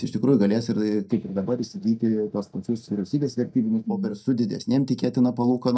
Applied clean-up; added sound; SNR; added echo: neural mask model DeepFilterNet 3.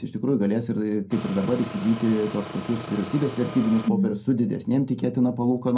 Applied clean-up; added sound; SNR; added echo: none; Engine; 12 dB; reverberation time 0.2 s.